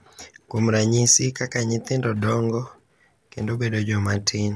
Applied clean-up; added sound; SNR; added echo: none; none; none; none.